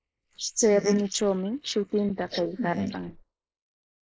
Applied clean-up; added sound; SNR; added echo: neural mask model Resemble Enhance denoiser.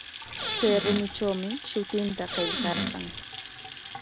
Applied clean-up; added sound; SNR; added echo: none; Sink (filling or washing) / Water tap, faucet / Splash, splatter + Squeak / Cupboard open or close; -1 dB; none.